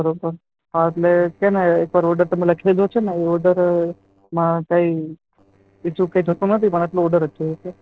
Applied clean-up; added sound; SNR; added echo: neural separator model SepFormer DNS4.